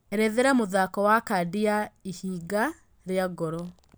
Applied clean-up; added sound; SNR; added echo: none; none; none; none.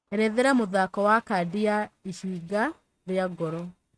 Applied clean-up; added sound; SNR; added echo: neural mask model RNNoise.